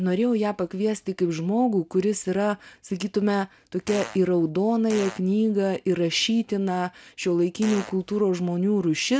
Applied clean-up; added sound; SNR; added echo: none; Fart; 15 dB; none.